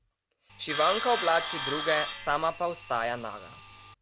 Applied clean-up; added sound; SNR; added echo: none; Sawing; 0 dB; none.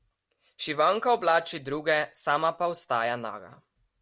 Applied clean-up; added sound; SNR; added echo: none; none; none; none.